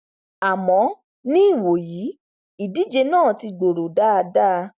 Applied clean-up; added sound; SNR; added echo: none; none; none; none.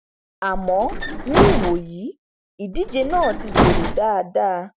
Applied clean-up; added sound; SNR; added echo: none; Bus; -2 dB; none.